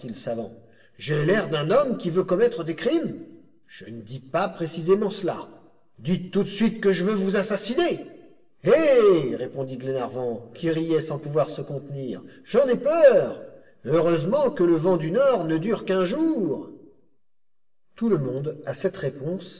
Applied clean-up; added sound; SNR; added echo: none; none; none; reverberation time 0.8 s.